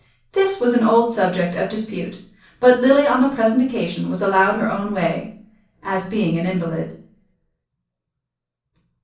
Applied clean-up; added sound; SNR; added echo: none; none; none; reverberation time 0.6 s.